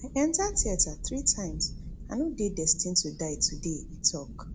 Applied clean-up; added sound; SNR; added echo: none; Thunderstorm; 9 dB; none.